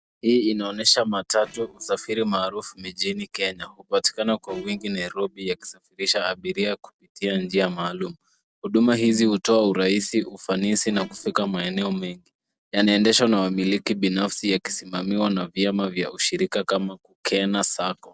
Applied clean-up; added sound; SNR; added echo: neural separator model SepFormer DNS4.